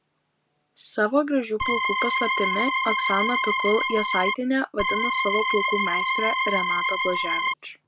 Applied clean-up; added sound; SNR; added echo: none; Organ; -3 dB; none.